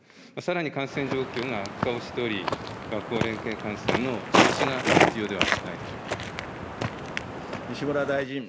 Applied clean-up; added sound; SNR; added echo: none; Walk, footsteps; -3 dB; none.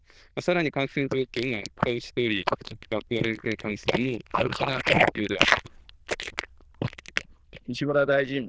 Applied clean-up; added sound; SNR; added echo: neural diffusion model UNIVERSE++.